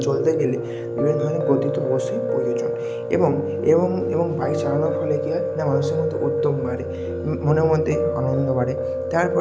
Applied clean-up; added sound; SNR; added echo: none; Piano; 1 dB; none.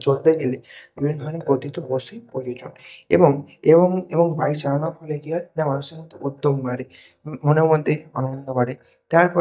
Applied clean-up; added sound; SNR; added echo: neural mask model DeepFilterNet 3.